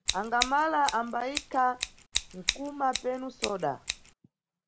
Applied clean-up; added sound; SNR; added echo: none; Scissors; 5 dB; none.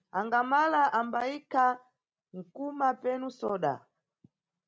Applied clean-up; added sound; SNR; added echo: none; none; none; none.